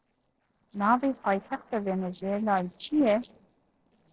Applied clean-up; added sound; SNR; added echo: neural separator model SepFormer DNS4.